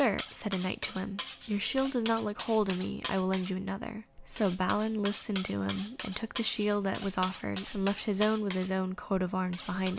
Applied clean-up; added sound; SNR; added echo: none; Cutlery, silverware; 10 dB; none.